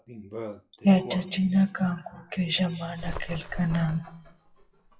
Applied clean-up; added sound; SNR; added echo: classical method WPE with log-MMSE.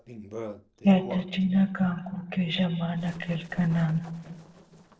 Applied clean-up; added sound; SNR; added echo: neural separator model SepFormer DNS4.